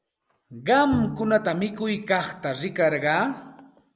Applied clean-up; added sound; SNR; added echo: none; Bowed string instrument; 14 dB; none.